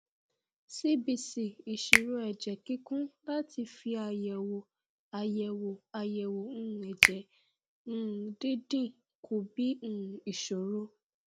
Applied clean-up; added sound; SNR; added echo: none; Finger snapping; -2 dB; none.